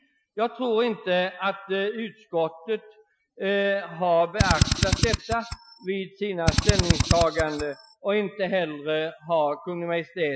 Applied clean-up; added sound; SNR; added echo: classical method Wiener filter.